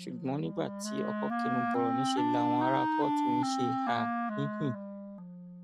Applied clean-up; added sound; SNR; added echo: none; Wind instrument, woodwind instrument; -4 dB; none.